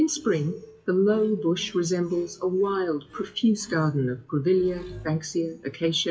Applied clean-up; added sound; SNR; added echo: classical method WPE with log-MMSE.